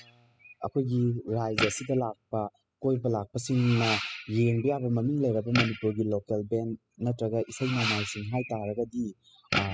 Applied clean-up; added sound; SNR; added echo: classical method spectral subtraction.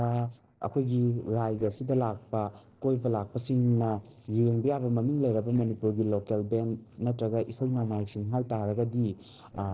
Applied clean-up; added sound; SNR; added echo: neural separator model SepFormer DNS4.